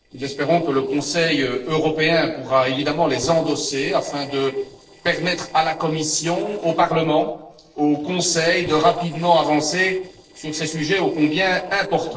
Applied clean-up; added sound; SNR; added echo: neural separator model SepFormer DNS4.